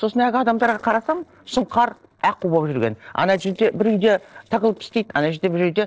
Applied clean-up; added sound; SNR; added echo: neural separator model SepFormer DNS4.